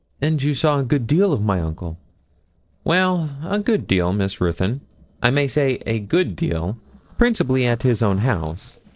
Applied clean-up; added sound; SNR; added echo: neural separator model SepFormer DNS4.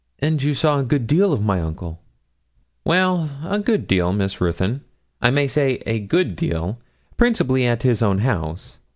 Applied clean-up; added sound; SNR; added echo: none; none; none; none.